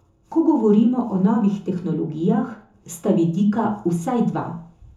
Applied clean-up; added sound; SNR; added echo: none; none; none; reverberation time 0.7 s.